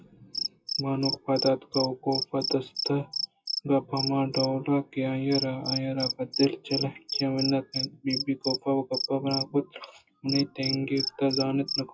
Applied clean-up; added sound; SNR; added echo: classical method WPE with log-MMSE.